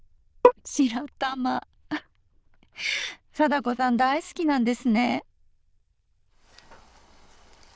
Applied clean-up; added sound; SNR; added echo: neural diffusion model UNIVERSE++.